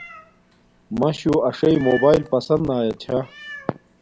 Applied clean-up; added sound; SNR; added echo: none; Meow; 19 dB; none.